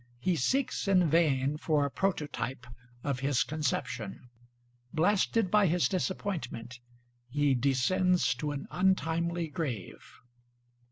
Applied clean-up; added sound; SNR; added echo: none; none; none; none.